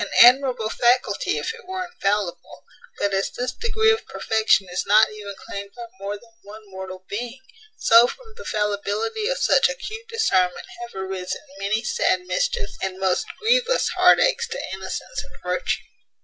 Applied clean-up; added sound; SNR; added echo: none; none; none; none.